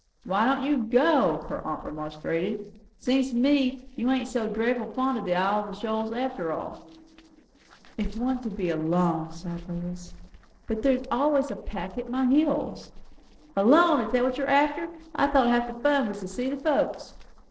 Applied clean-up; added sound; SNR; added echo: neural separator model SepFormer DNS4.